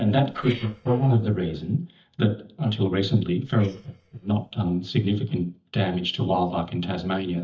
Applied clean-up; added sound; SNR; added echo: neural mask model DeepFilterNet 3.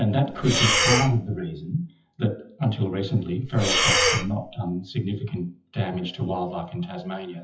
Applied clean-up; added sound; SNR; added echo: classical method WPE with log-MMSE.